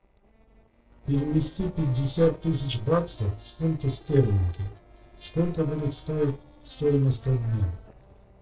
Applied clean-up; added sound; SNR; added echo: neural separator model SepFormer DNS4.